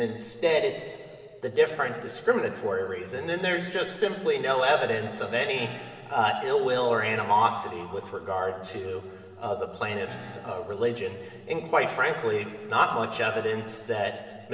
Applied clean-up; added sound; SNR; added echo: none; Piano; 19 dB; reverberation time 2.0 s.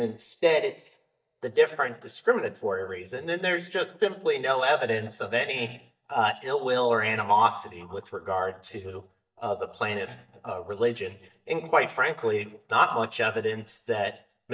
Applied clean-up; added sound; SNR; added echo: neural mask model DeepFilterNet 3.